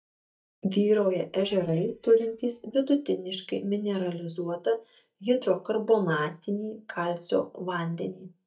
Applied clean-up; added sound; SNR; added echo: neural mask model DeepFilterNet 3.